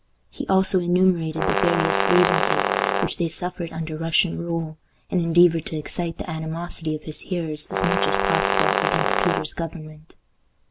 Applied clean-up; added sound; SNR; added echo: none; Brass instrument; -2 dB; none.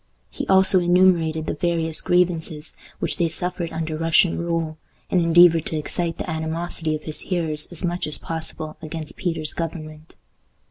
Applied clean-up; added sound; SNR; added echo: none; none; none; none.